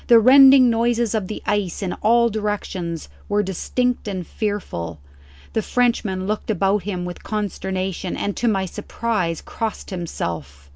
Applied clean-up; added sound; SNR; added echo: none; none; none; none.